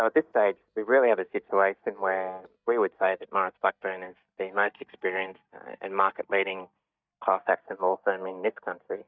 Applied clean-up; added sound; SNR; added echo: neural mask model DeepFilterNet 3.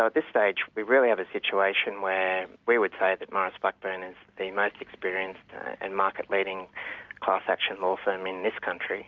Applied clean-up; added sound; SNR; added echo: none; none; none; none.